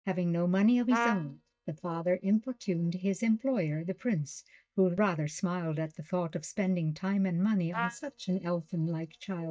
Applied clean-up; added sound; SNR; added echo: neural mask model DeepFilterNet 3.